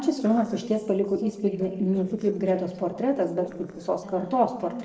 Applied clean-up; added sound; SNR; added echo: neural separator model SepFormer DNS4.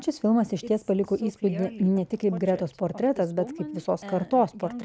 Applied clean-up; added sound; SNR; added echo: none; none; none; none.